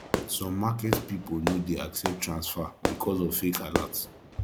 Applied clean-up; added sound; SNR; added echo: none; Fireworks; 3 dB; none.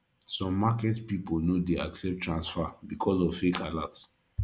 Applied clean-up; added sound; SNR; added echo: none; none; none; none.